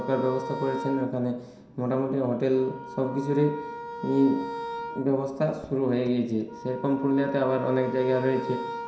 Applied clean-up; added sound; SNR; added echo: none; Wind instrument, woodwind instrument; 11 dB; reverberation time 0.7 s.